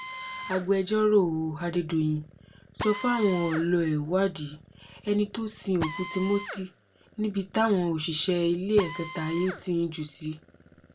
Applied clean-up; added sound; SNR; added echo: none; Drill; 13 dB; reverberation time 0.2 s.